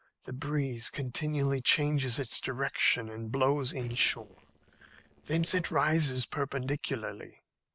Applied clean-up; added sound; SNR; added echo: neural separator model SepFormer DNS4.